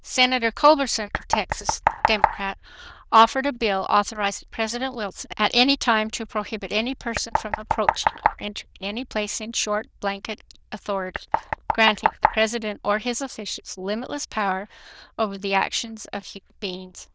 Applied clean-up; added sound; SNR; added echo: neural diffusion model UNIVERSE++.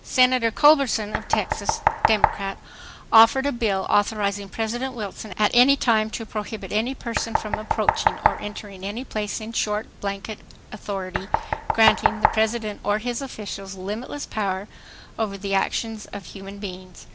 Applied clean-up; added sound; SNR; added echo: none; Knock; 2 dB; none.